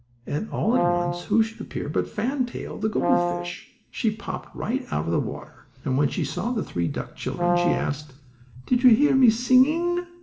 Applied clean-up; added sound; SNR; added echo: none; Brass instrument; 4 dB; reverberation time 0.7 s.